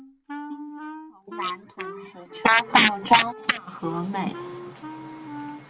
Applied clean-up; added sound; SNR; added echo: none; Wind instrument, woodwind instrument; 14 dB; none.